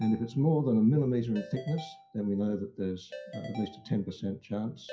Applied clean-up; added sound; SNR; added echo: classical method WPE with log-MMSE.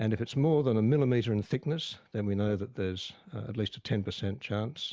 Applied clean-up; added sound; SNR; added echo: none; none; none; none.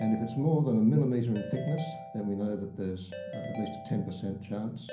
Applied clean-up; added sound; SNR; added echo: none; Ringtone / Keyboard (musical); 14 dB; reverberation time 0.6 s.